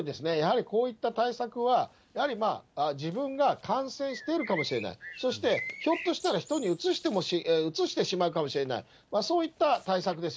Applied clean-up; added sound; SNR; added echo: none; Bird; 13 dB; none.